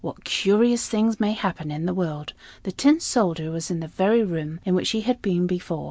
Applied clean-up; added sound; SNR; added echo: none; none; none; none.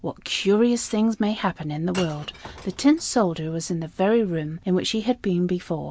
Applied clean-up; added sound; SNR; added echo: none; Shatter / Crushing; 20 dB; none.